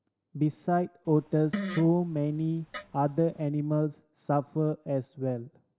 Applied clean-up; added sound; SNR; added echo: none; Fart; 11 dB; none.